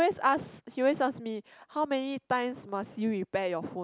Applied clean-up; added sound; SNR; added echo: none; none; none; none.